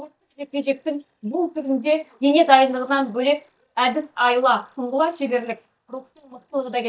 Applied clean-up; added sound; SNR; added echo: neural mask model DeepFilterNet 3.